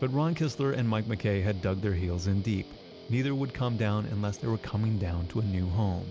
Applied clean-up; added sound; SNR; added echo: none; Guitar; 18 dB; none.